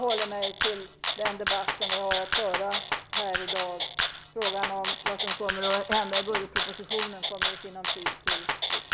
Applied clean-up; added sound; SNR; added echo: none; Rattle (instrument); -4 dB; none.